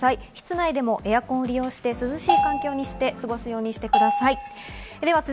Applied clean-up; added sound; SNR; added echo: none; Bell; -1 dB; none.